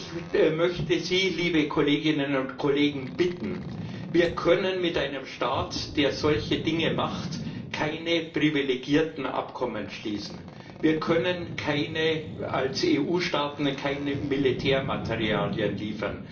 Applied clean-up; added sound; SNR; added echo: none; Boat, Water vehicle; 11 dB; reverberation time 0.3 s.